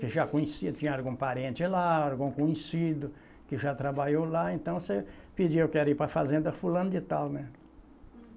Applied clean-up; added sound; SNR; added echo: none; none; none; none.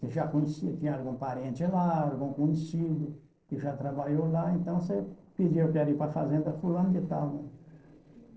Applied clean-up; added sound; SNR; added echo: neural separator model SepFormer DNS4.